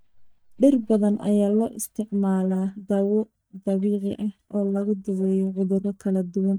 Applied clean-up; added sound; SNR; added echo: neural mask model DeepFilterNet 3.